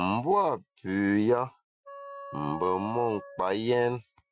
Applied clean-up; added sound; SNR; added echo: classical method Wiener filter.